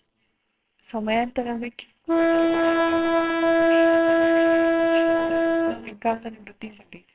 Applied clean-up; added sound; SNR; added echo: neural separator model SepFormer WHAMR!.